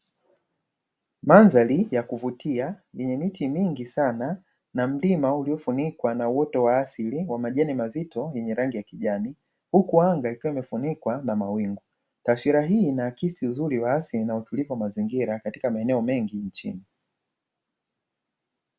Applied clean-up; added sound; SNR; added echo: none; none; none; none.